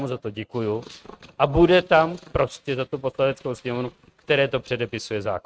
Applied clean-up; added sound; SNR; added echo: neural mask model RNNoise.